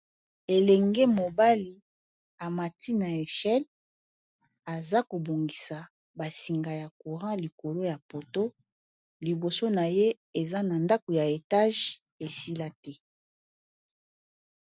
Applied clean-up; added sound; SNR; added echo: none; none; none; none.